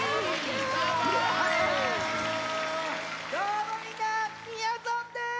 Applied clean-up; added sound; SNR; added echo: none; none; none; none.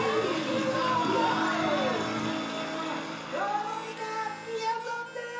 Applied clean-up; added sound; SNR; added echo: none; Harmonica; 18 dB; reverberation time 0.7 s.